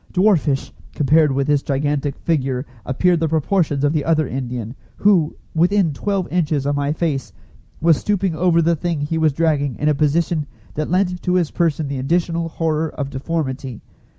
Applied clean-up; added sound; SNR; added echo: none; none; none; none.